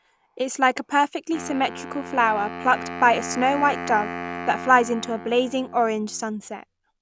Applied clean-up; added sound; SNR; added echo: none; Wind instrument, woodwind instrument; 12 dB; none.